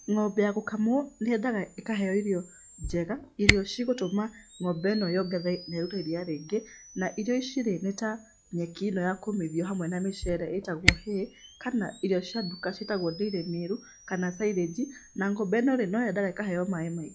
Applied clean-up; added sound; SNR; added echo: classical method log-MMSE.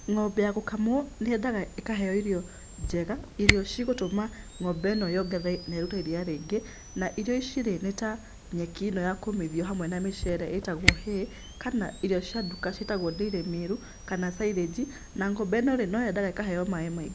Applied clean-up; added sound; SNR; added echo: none; Camera; 7 dB; none.